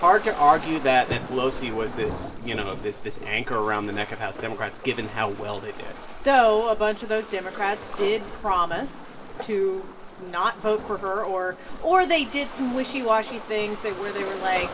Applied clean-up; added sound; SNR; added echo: none; Waves, surf; 11 dB; reverberation time 1.4 s.